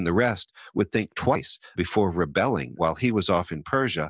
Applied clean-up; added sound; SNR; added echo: none; none; none; none.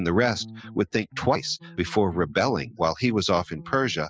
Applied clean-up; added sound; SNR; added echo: classical method spectral subtraction.